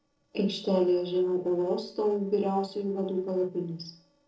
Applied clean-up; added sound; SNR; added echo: neural separator model SepFormer DNS4.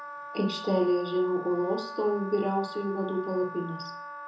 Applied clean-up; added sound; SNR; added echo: none; Wind instrument, woodwind instrument; 11 dB; reverberation time 0.6 s.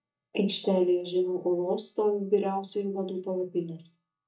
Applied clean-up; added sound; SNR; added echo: neural mask model DeepFilterNet 3.